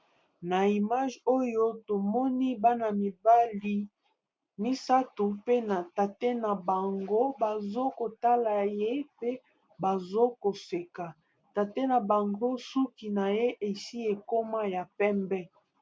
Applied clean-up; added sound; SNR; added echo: none; none; none; none.